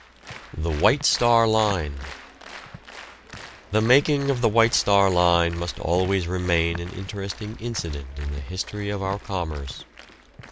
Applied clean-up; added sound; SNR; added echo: none; Applause + Walk, footsteps; 17 dB; none.